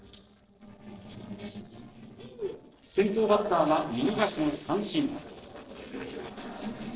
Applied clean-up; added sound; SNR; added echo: neural separator model SepFormer DNS4.